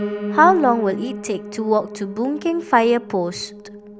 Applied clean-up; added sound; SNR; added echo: none; Piano; 10 dB; none.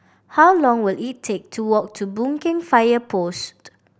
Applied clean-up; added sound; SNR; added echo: none; none; none; none.